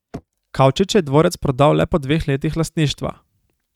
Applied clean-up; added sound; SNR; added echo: neural mask model RNNoise.